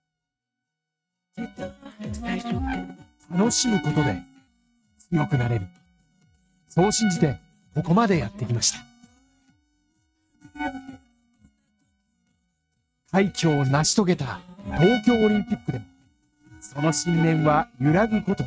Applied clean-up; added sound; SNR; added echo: neural mask model RNNoise.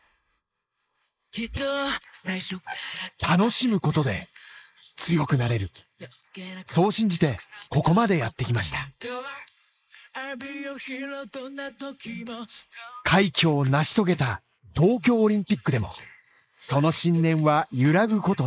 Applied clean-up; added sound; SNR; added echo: neural mask model Resemble Enhance denoiser.